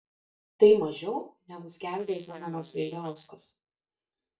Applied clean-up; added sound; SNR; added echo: neural mask model DeepFilterNet 3.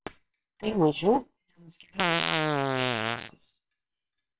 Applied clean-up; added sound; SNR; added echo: neural separator model SepFormer WHAMR!.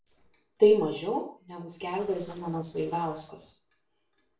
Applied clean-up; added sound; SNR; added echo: neural separator model SepFormer DNS4.